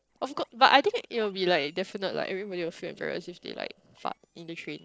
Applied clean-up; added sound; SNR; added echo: neural separator model SepFormer DNS4.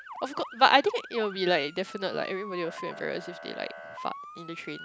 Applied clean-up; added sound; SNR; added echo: none; Motor vehicle (road) / Siren; 14 dB; none.